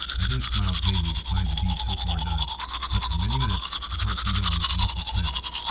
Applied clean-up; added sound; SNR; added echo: none; Domestic sounds, home sounds; 3 dB; reverberation time 0.1 s.